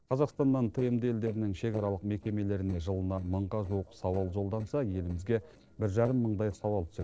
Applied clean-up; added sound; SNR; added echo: neural separator model SepFormer DNS4.